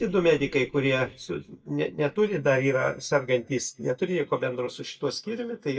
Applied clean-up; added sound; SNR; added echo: neural mask model DeepFilterNet 3.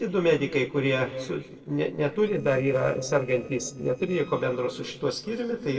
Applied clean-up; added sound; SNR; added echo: neural separator model SepFormer DNS4.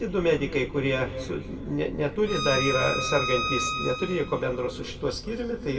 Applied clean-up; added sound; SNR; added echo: none; Bowed string instrument; 5 dB; reverberation time 1.8 s.